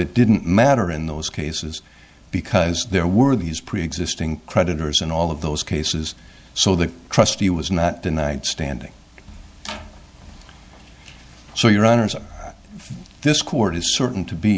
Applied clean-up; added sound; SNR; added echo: none; none; none; none.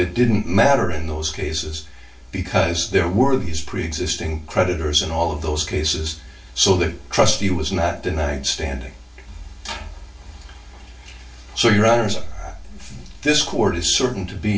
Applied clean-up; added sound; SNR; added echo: none; none; none; reverberation time 0.3 s.